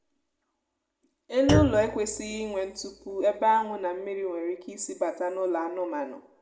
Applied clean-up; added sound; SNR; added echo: none; Thump, thud; 6 dB; reverberation time 0.7 s.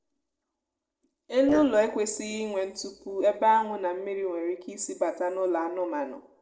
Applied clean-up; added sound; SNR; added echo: neural separator model SepFormer DNS4.